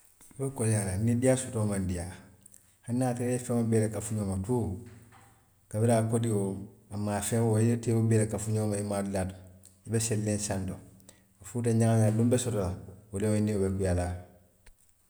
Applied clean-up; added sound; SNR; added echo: none; none; none; none.